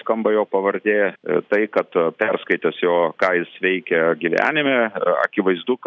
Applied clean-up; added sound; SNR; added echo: none; none; none; none.